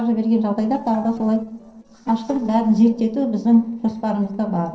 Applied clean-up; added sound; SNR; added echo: neural separator model SepFormer DNS4.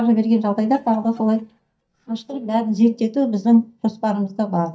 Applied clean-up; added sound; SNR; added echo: neural mask model DeepFilterNet 3.